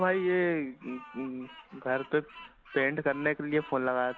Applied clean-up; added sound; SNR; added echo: none; Bird vocalization, bird call, bird song; 20 dB; none.